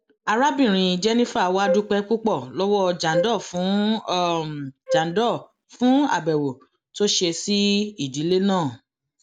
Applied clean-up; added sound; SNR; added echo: none; Wind instrument, woodwind instrument; 6 dB; none.